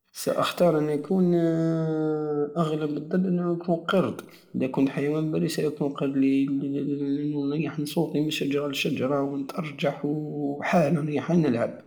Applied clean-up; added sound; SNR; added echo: none; none; none; reverberation time 0.7 s.